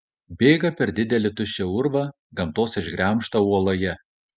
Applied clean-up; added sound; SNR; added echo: none; none; none; none.